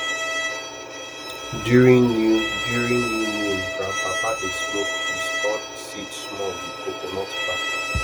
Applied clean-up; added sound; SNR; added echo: none; Bowed string instrument; 4 dB; none.